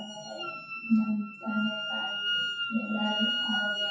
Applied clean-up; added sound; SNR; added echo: classical method WPE with log-MMSE.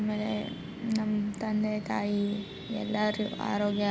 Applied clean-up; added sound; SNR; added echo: none; none; none; none.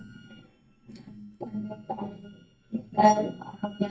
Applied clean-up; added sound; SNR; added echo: neural mask model DeepFilterNet 3.